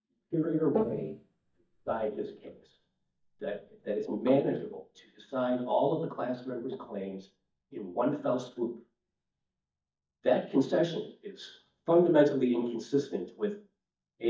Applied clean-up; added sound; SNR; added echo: neural mask model DeepFilterNet 3.